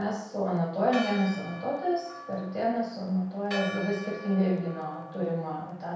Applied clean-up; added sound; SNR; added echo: none; Church bell; 13 dB; reverberation time 0.7 s.